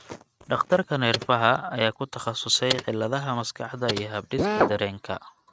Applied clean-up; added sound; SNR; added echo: neural mask model RNNoise.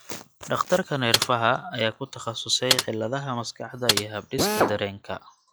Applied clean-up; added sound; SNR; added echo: classical method log-MMSE.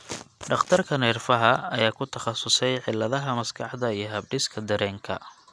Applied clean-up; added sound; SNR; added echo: none; none; none; none.